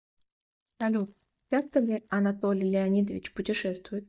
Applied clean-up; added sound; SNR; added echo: neural mask model DeepFilterNet 3.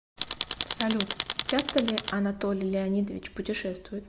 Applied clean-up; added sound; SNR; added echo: none; Tools; 1 dB; none.